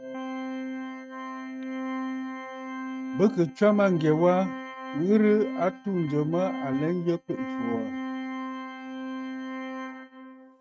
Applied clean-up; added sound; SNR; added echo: neural mask model RNNoise.